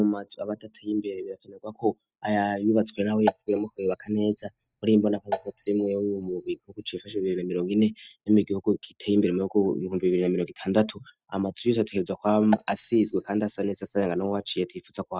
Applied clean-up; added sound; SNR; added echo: neural mask model RNNoise.